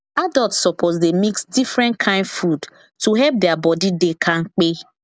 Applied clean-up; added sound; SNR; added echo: none; none; none; none.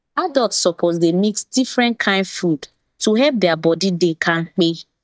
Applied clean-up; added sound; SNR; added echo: neural mask model DeepFilterNet 3.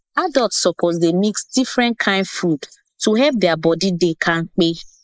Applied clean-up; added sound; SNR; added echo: neural mask model Resemble Enhance denoiser.